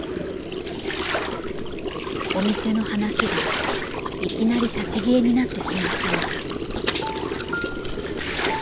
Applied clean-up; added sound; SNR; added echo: none; Gurgling; -1 dB; none.